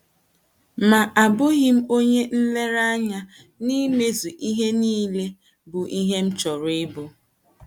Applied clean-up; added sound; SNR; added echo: none; none; none; none.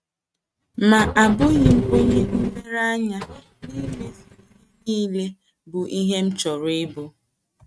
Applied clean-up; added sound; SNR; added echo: neural mask model RNNoise.